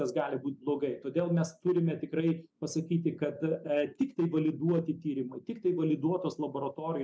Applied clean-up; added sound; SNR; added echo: none; none; none; none.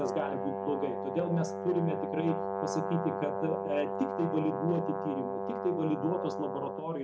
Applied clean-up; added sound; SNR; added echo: none; Brass instrument; 2 dB; none.